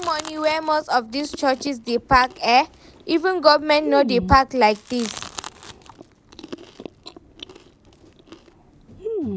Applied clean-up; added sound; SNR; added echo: none; Chewing, mastication; 13 dB; none.